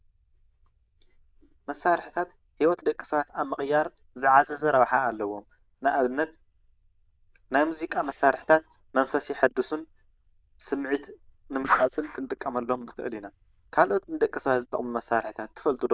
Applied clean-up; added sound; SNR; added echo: neural diffusion model UNIVERSE++.